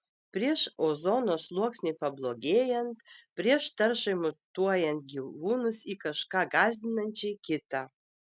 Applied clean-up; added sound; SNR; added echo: none; none; none; none.